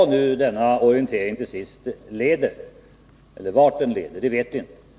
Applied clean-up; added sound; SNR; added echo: none; none; none; none.